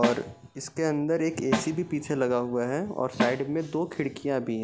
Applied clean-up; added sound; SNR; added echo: none; Snare drum; 7 dB; none.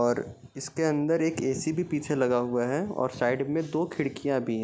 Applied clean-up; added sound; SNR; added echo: none; none; none; none.